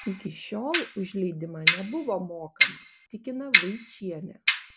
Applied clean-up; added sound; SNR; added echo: none; Clock; -4 dB; none.